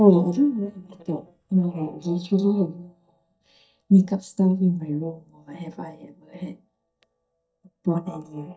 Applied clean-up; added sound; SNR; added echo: neural mask model DeepFilterNet 3.